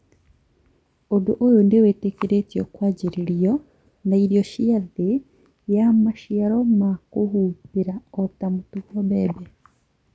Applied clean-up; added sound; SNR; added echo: none; none; none; none.